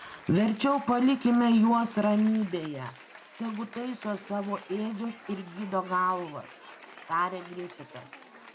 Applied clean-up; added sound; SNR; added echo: none; Applause / Cheering; 19 dB; none.